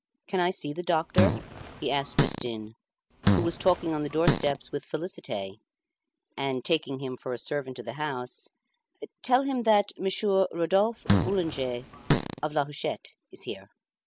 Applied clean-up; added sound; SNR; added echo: none; Fart; -1 dB; none.